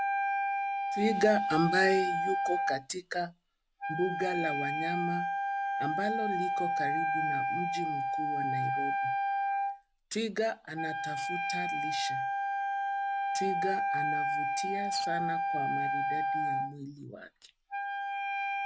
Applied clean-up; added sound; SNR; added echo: none; Wind instrument, woodwind instrument; -3 dB; none.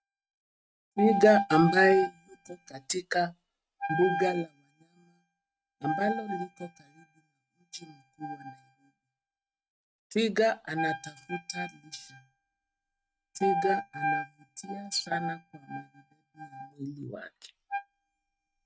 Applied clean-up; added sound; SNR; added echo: neural mask model RNNoise.